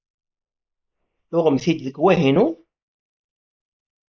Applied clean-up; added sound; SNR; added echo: neural mask model Resemble Enhance denoiser.